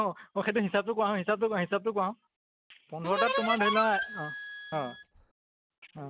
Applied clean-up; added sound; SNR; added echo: none; Harmonica; 0 dB; none.